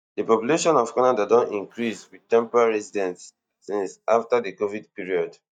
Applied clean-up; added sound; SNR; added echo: neural mask model DeepFilterNet 3.